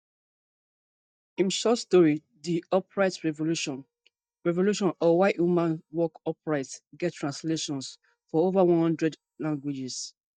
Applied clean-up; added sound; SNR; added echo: neural mask model DeepFilterNet 3.